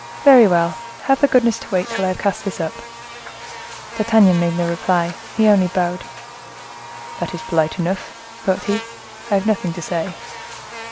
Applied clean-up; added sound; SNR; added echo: none; Buzz; 14 dB; none.